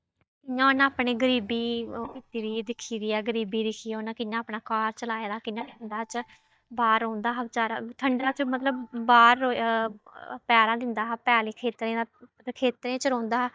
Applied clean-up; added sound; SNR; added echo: neural mask model DeepFilterNet 3.